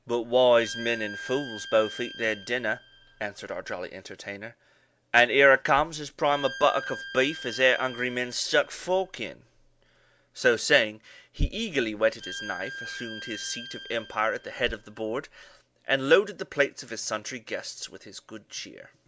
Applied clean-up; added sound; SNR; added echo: none; Bowed string instrument; 15 dB; none.